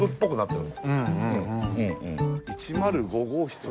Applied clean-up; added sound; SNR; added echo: none; none; none; none.